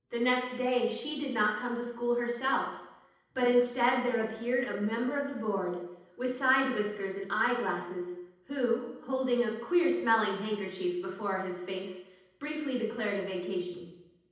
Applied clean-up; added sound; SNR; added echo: none; none; none; reverberation time 0.8 s.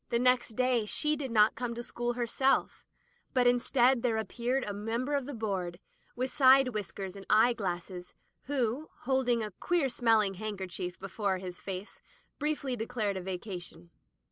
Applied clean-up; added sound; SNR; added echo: none; none; none; none.